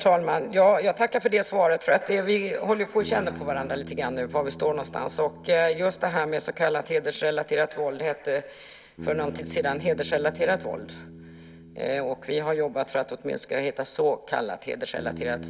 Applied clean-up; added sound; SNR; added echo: none; Bass guitar; 17 dB; none.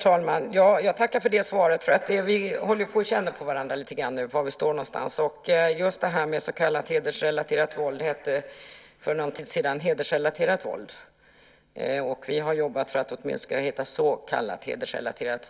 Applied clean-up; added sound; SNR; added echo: none; none; none; none.